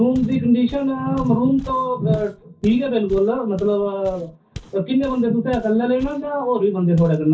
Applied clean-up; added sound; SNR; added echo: none; Walk, footsteps; 19 dB; reverberation time 0.3 s.